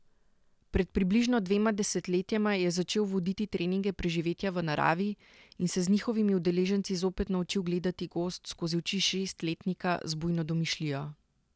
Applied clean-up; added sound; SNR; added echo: none; none; none; none.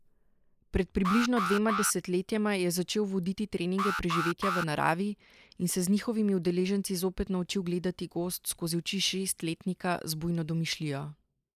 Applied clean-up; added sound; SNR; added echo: neural mask model Resemble Enhance denoiser.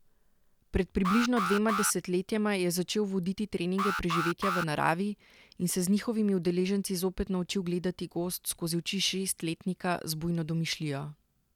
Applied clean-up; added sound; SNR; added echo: none; Alarm; 4 dB; none.